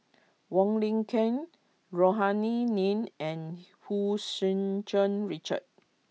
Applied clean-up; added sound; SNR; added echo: none; none; none; none.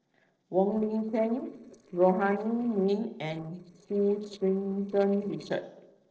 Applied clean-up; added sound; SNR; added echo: neural separator model SepFormer DNS4.